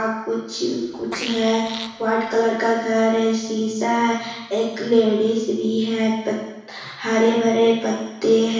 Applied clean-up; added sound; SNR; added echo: none; Fart; 14 dB; reverberation time 1.1 s.